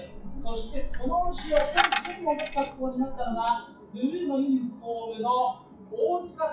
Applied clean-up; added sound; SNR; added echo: classical method WPE with log-MMSE.